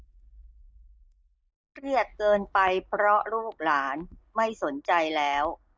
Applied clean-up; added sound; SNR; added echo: neural mask model DeepFilterNet 3.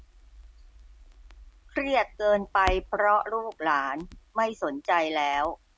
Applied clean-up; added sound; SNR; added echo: none; Crackle; 15 dB; none.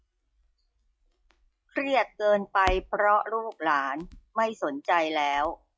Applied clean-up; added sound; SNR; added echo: classical method log-MMSE.